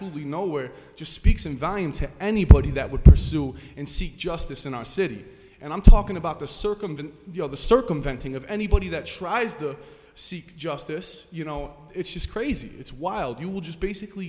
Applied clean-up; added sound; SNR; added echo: none; none; none; none.